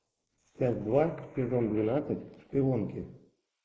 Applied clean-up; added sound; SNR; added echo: neural mask model Resemble Enhance denoiser.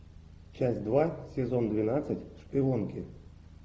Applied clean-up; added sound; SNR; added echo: none; none; none; none.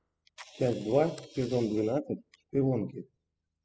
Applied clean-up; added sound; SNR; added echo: classical method spectral subtraction.